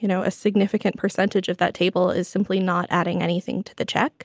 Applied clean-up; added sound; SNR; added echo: none; none; none; none.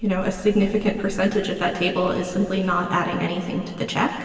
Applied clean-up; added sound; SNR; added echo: none; Bird; 17 dB; reverberation time 2.6 s.